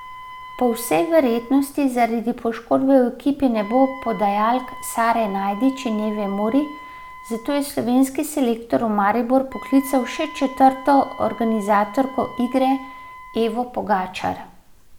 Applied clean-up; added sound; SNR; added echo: none; Wind instrument, woodwind instrument; 18 dB; none.